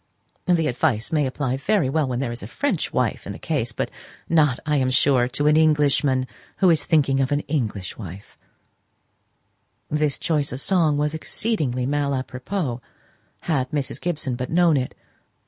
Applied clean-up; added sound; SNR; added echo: none; none; none; none.